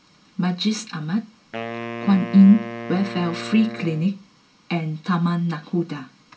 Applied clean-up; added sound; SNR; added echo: none; Wind instrument, woodwind instrument; 12 dB; reverberation time 0.2 s.